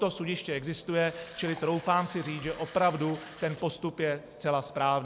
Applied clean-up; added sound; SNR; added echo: none; Fill (with liquid); 17 dB; none.